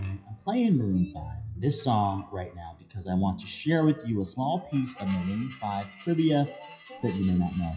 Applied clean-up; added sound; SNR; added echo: classical method WPE with log-MMSE.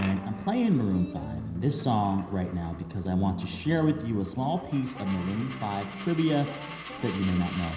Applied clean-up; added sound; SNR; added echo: none; Coin (dropping); 16 dB; reverberation time 0.9 s.